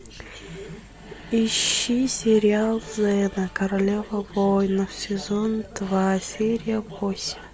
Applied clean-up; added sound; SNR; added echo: none; none; none; none.